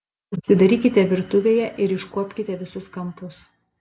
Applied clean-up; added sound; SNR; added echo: none; none; none; none.